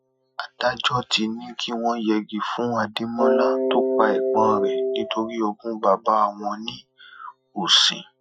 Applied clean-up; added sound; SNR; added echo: classical method Wiener filter.